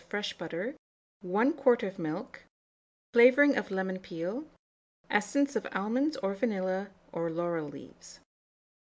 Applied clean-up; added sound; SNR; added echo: none; none; none; none.